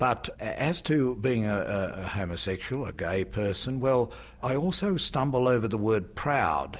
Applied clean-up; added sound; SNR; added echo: none; none; none; none.